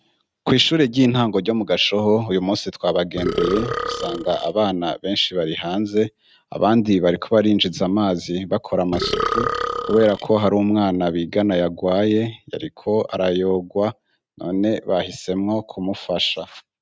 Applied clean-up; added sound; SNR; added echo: neural mask model RNNoise.